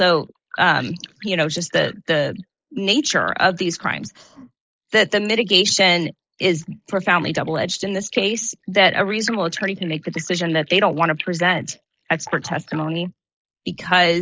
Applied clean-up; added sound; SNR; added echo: neural mask model Resemble Enhance denoiser.